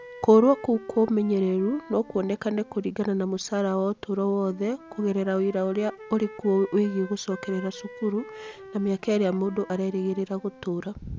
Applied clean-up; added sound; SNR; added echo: none; Wind instrument, woodwind instrument; 20 dB; none.